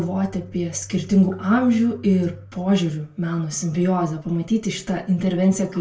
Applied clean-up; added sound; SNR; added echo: none; none; none; reverberation time 0.3 s.